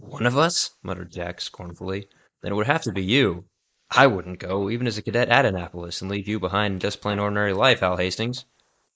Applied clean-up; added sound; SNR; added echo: neural mask model Resemble Enhance denoiser.